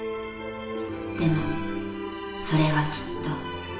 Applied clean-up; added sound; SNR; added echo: none; none; none; reverberation time 1.0 s.